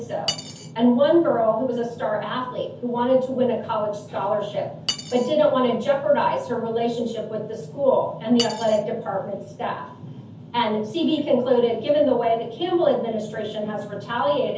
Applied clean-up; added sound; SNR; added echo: none; Cutlery, silverware; 14 dB; reverberation time 0.5 s.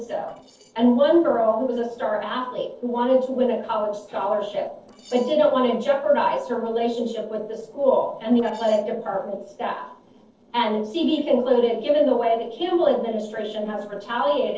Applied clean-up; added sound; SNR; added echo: neural separator model SepFormer DNS4.